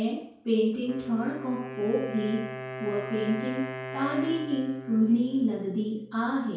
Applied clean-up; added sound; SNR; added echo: none; Wind instrument, woodwind instrument; 11 dB; reverberation time 0.5 s.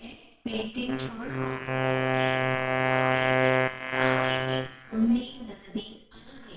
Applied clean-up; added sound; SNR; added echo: neural separator model SepFormer WHAMR!.